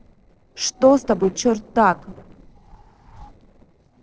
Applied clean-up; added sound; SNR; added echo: neural separator model SepFormer DNS4.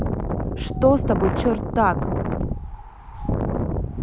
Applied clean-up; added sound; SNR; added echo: none; Wind; 0 dB; none.